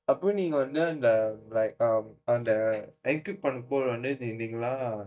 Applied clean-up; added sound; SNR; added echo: neural mask model DeepFilterNet 3.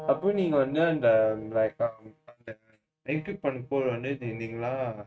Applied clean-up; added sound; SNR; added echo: neural mask model RNNoise.